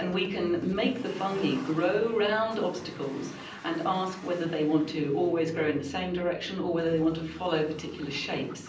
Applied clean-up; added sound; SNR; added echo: none; Accelerating, revving, vroom; 18 dB; reverberation time 0.6 s.